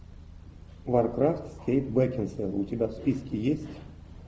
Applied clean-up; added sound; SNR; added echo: none; none; none; none.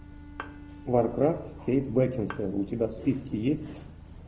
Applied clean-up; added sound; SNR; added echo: none; Bowed string instrument + Bowed string instrument; 19 dB; none.